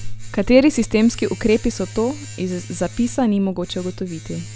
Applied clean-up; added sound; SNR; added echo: none; Domestic sounds, home sounds; 15 dB; none.